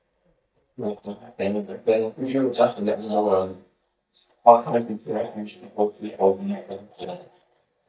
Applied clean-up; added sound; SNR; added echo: neural mask model DeepFilterNet 3.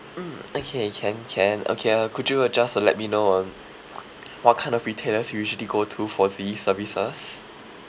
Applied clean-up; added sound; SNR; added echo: none; none; none; none.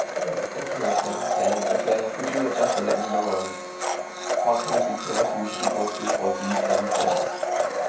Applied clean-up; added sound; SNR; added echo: none; Domestic sounds, home sounds; -4 dB; reverberation time 0.6 s.